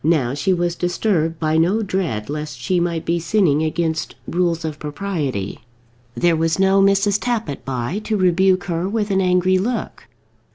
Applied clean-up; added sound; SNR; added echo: none; none; none; none.